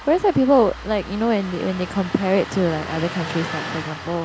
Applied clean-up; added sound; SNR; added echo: none; Engine starting; 12 dB; none.